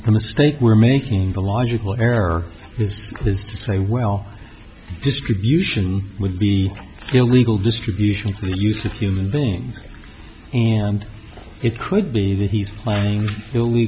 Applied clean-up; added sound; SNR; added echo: none; none; none; none.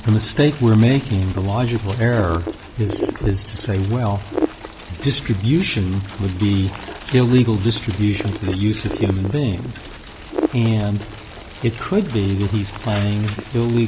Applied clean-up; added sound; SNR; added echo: none; Wind; 11 dB; none.